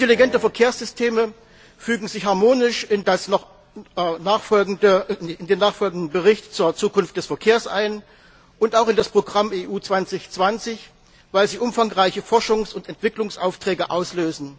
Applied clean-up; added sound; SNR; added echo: none; Wind instrument, woodwind instrument; 16 dB; none.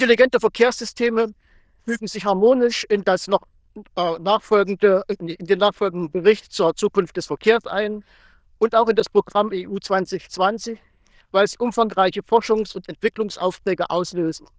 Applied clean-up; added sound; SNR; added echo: neural diffusion model UNIVERSE++.